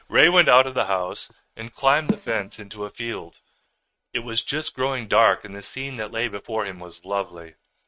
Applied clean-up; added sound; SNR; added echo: neural mask model RNNoise.